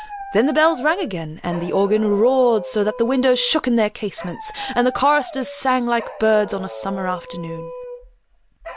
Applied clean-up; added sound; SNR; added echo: none; Dog; 14 dB; none.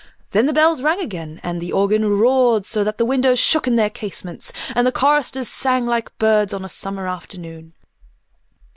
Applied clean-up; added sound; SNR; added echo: none; none; none; none.